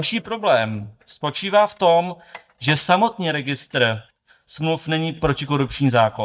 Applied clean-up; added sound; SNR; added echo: neural mask model DeepFilterNet 3.